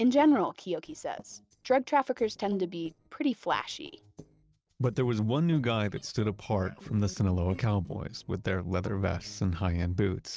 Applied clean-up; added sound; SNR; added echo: neural separator model SepFormer DNS4.